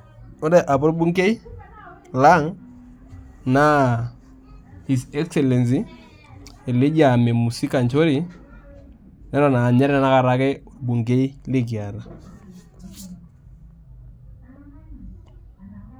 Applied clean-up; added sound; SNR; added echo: none; none; none; none.